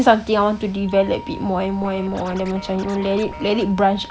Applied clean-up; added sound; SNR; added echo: none; Scratching (performance technique) + Wind instrument, woodwind instrument; 17 dB; none.